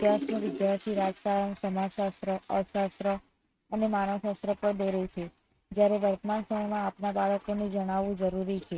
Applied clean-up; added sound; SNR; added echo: neural mask model RNNoise.